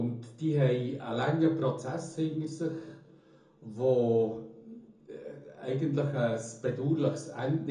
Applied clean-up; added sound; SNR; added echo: none; none; none; reverberation time 0.7 s.